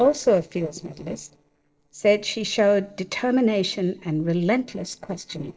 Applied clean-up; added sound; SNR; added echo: neural separator model SepFormer DNS4.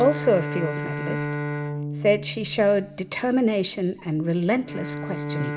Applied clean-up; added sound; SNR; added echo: none; Bowed string instrument; 7 dB; reverberation time 0.6 s.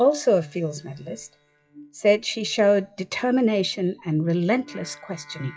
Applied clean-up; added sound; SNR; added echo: classical method WPE with log-MMSE.